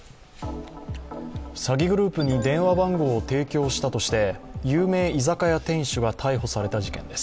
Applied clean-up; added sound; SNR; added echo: none; none; none; none.